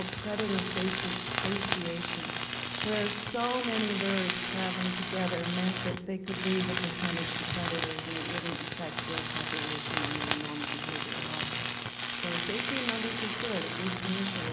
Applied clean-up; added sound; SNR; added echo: none; Tools; -3 dB; none.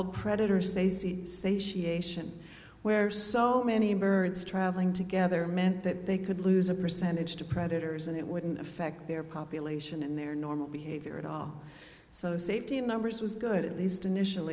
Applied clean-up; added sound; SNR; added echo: none; none; none; none.